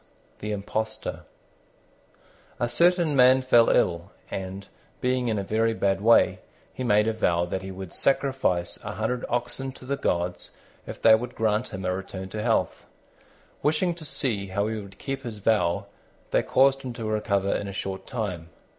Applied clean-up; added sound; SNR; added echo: none; none; none; none.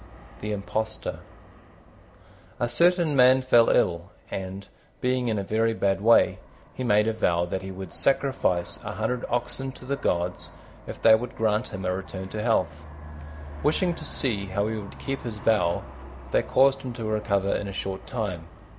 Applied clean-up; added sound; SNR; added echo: none; Aircraft; 18 dB; none.